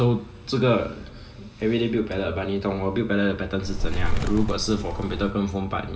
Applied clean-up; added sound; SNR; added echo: none; Bird; 0 dB; reverberation time 1.6 s.